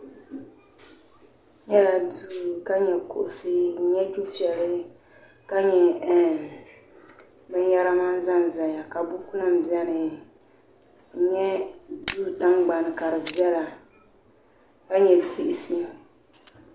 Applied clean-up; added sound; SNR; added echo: none; Camera; 18 dB; none.